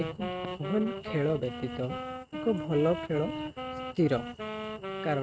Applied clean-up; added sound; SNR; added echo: neural mask model RNNoise.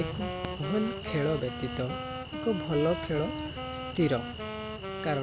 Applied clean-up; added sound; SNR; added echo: none; Wind instrument, woodwind instrument; 6 dB; none.